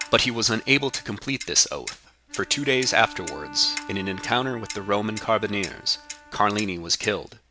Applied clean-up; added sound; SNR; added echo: none; Clock + Bowed string instrument; 14 dB; none.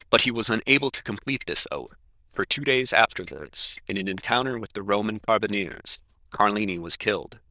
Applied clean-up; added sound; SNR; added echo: neural diffusion model UNIVERSE++.